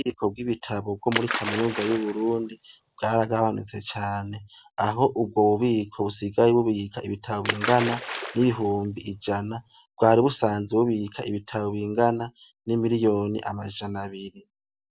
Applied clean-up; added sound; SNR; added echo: none; Splash, splatter; 9 dB; none.